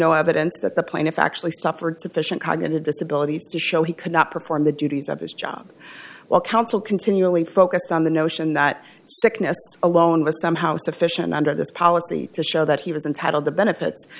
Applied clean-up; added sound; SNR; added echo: none; none; none; none.